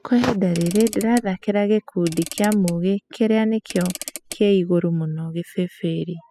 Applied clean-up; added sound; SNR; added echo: classical method spectral subtraction.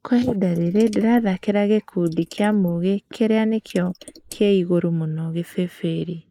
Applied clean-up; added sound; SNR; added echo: neural mask model Resemble Enhance denoiser.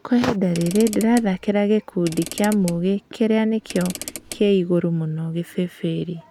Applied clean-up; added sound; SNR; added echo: none; Mechanisms / Car; 15 dB; none.